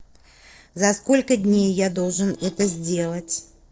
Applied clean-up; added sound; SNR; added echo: neural separator model SepFormer DNS4.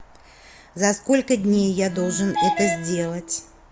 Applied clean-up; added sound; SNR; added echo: none; Bowed string instrument; 16 dB; none.